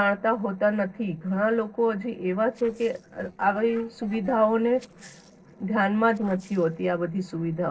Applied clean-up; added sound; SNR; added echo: neural separator model SepFormer DNS4.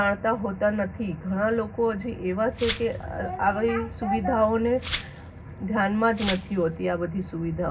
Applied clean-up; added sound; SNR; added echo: none; Glass; 7 dB; reverberation time 0.4 s.